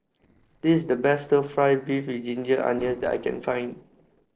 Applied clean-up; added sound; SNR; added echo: neural separator model SepFormer DNS4.